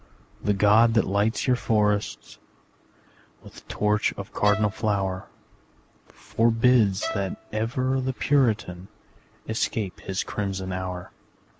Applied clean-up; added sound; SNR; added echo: none; Bowed string instrument; 14 dB; none.